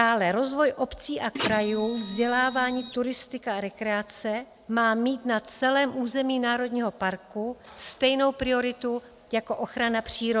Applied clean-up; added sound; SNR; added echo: none; Printer; 9 dB; none.